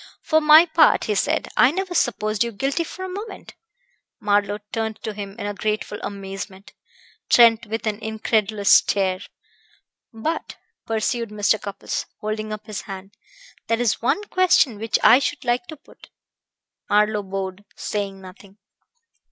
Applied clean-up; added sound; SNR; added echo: none; none; none; none.